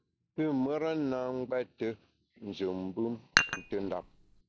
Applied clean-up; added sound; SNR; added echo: none; Dishes, pots, and pans; -2 dB; none.